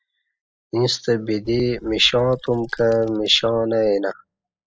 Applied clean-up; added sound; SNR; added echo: classical method spectral subtraction.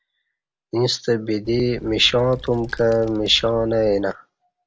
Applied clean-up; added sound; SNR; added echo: none; Wind; 18 dB; none.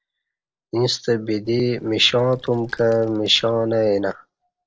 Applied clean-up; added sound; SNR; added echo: neural separator model SepFormer DNS4.